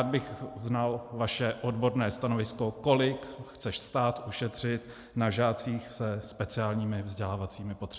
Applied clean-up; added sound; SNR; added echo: none; none; none; none.